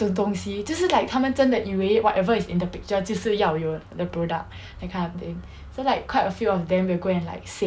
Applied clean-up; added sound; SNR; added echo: none; none; none; none.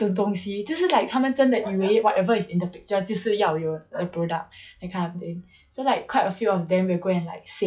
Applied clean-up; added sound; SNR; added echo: classical method log-MMSE.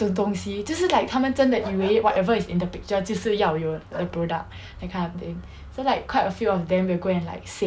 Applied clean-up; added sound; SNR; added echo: none; Bark; 16 dB; none.